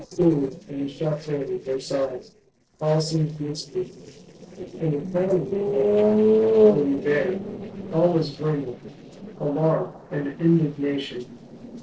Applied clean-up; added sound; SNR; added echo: neural separator model SepFormer DNS4.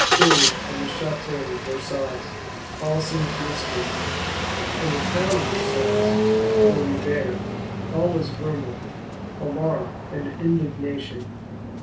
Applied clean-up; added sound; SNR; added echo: none; Engine starting; -3 dB; reverberation time 0.3 s.